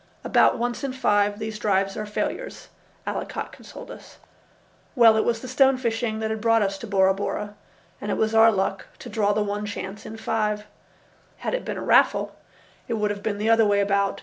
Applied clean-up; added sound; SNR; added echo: none; none; none; none.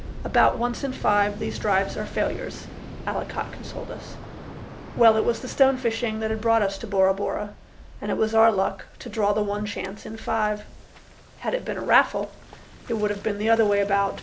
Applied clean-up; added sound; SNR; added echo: none; Waves, surf; 13 dB; none.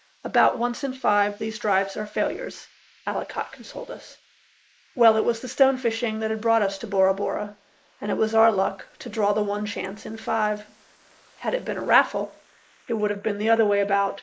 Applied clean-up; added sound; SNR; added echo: neural mask model Resemble Enhance denoiser.